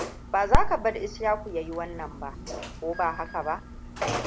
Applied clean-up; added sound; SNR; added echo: none; Telephone; 0 dB; none.